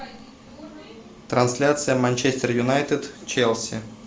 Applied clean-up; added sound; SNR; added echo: none; none; none; none.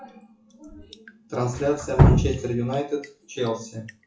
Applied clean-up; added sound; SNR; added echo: classical method WPE with log-MMSE.